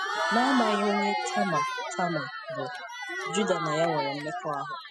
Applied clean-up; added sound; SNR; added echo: classical method spectral subtraction.